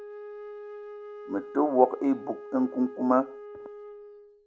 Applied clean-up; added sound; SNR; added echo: none; Wind instrument, woodwind instrument; 13 dB; none.